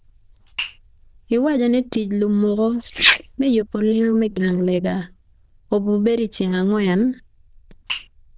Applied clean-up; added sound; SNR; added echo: neural diffusion model UNIVERSE++.